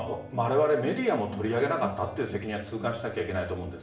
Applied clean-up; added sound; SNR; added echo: none; Acoustic guitar; 15 dB; reverberation time 0.5 s.